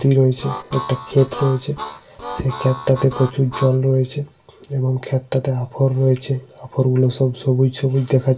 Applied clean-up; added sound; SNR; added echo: none; Harmonica; 12 dB; reverberation time 0.2 s.